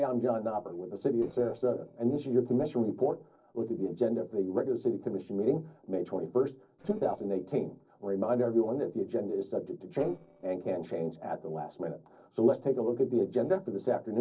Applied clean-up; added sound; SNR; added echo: neural separator model SepFormer DNS4.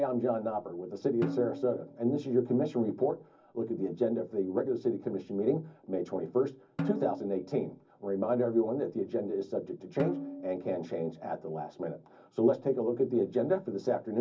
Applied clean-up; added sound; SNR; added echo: none; Snare drum; 11 dB; reverberation time 0.4 s.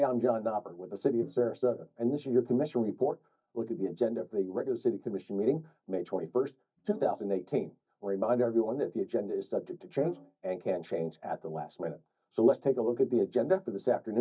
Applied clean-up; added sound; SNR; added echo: neural mask model DeepFilterNet 3.